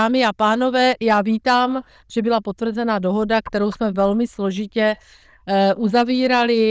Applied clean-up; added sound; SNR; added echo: neural diffusion model UNIVERSE++.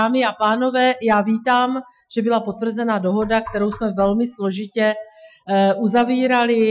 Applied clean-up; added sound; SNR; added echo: classical method Wiener filter.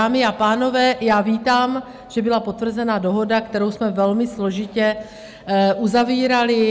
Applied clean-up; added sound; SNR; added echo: none; none; none; none.